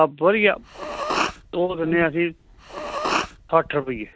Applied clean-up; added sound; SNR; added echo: none; Respiratory sounds; 7 dB; none.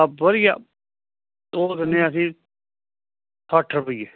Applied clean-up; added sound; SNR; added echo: none; none; none; none.